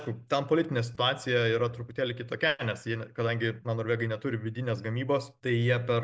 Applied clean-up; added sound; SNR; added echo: none; none; none; none.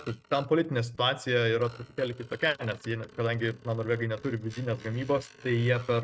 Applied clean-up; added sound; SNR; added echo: neural mask model RNNoise.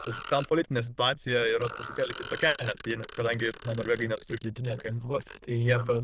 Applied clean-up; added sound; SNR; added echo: neural diffusion model UNIVERSE++.